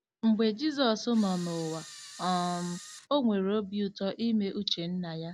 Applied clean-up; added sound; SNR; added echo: none; Camera; 16 dB; none.